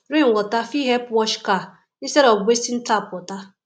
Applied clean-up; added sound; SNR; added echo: none; none; none; none.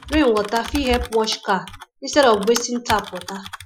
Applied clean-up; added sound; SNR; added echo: classical method Wiener filter.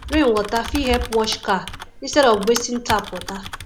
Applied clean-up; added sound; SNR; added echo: none; Typing; 10 dB; none.